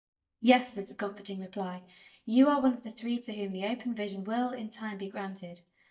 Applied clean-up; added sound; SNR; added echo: neural mask model DeepFilterNet 3.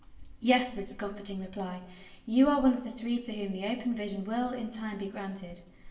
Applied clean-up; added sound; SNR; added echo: none; Dog; 18 dB; reverberation time 0.7 s.